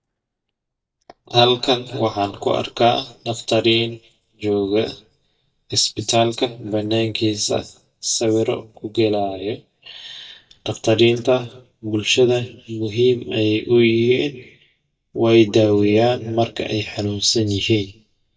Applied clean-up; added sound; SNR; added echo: neural mask model DeepFilterNet 3.